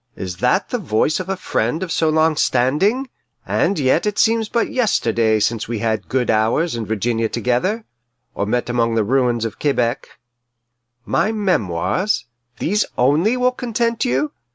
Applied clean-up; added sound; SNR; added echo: none; none; none; none.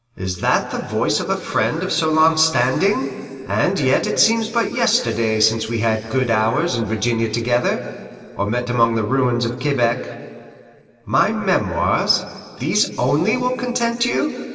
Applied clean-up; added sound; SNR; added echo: none; none; none; reverberation time 2.6 s.